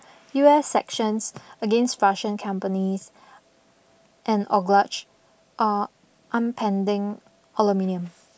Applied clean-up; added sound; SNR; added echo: none; none; none; none.